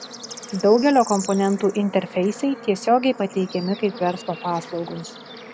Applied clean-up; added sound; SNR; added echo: none; Bird / Insect / Frog; 16 dB; none.